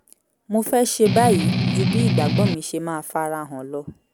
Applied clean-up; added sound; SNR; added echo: none; Strum; -3 dB; none.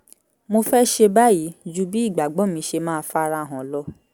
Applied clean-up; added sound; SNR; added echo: none; none; none; none.